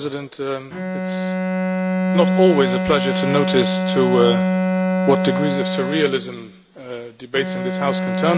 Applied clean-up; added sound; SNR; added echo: none; Bowed string instrument; 0 dB; none.